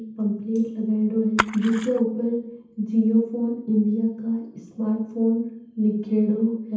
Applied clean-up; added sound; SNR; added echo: none; Splash, splatter; 8 dB; reverberation time 0.8 s.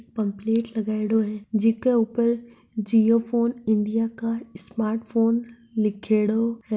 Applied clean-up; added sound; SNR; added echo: none; none; none; none.